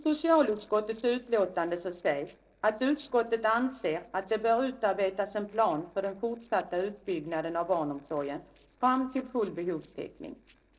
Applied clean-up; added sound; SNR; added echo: neural separator model SepFormer DNS4.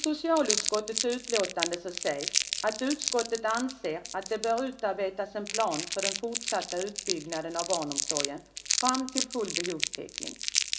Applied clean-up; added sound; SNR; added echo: none; Crumpling, crinkling; 2 dB; reverberation time 0.7 s.